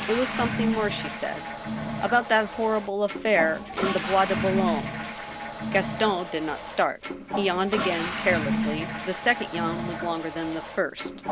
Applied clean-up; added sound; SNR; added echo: none; Toilet flush / Water; 4 dB; none.